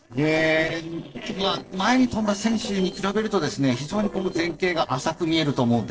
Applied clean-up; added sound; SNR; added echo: neural separator model SepFormer DNS4.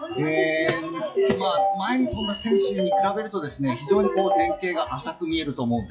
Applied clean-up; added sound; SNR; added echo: classical method WPE with log-MMSE.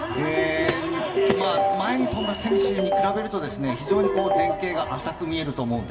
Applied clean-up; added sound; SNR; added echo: none; Ringtone; -1 dB; reverberation time 1.7 s.